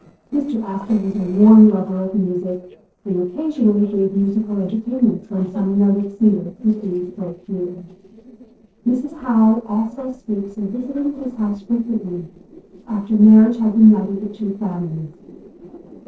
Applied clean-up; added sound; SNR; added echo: neural separator model SepFormer DNS4.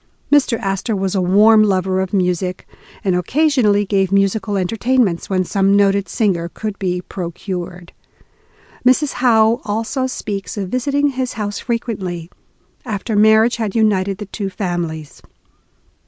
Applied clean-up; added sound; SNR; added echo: none; none; none; none.